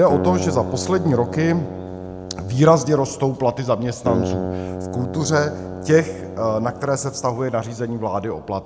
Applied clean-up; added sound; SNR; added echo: none; Keyboard (musical); 8 dB; none.